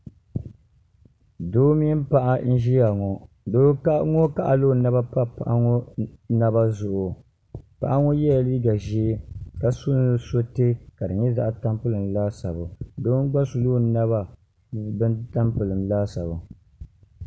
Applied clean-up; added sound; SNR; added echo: none; none; none; none.